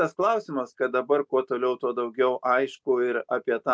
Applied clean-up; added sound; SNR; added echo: none; none; none; none.